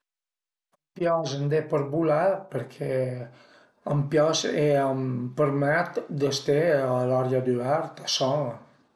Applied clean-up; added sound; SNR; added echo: none; none; none; none.